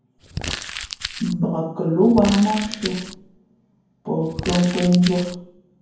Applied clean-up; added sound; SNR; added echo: none; Crumpling, crinkling; 10 dB; reverberation time 0.9 s.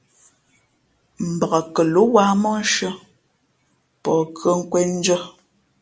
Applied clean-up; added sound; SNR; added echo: none; none; none; none.